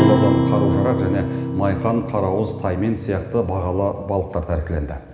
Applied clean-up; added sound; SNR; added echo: none; Acoustic guitar; 2 dB; reverberation time 1.7 s.